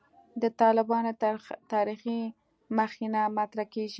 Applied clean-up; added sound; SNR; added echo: none; none; none; none.